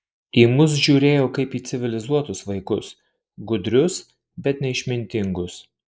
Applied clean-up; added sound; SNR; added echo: neural mask model Resemble Enhance denoiser.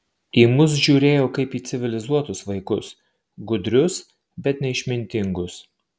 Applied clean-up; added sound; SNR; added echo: none; none; none; none.